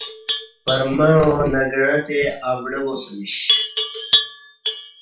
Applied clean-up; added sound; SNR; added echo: classical method WPE with log-MMSE.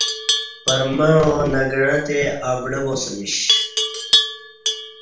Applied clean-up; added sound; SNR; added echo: none; Livestock, farm animals, working animals; 3 dB; reverberation time 0.5 s.